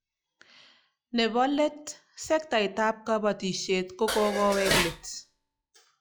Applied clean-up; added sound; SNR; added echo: classical method log-MMSE.